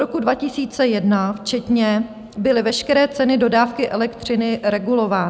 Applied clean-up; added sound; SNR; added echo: none; none; none; none.